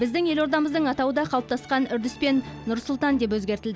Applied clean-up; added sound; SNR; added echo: none; none; none; none.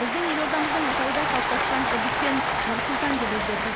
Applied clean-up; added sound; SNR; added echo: none; Cheering; -4 dB; none.